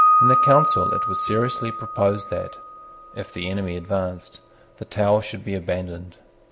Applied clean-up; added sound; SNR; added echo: none; Piano; -1 dB; none.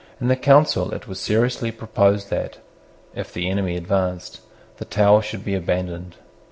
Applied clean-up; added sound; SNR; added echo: none; none; none; none.